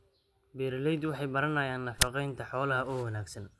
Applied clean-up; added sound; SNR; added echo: none; Tick; -2 dB; none.